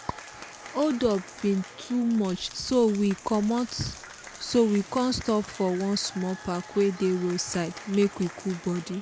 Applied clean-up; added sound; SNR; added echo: none; Applause / Crowd; 17 dB; none.